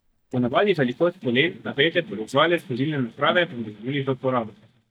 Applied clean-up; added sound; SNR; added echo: neural mask model DeepFilterNet 3.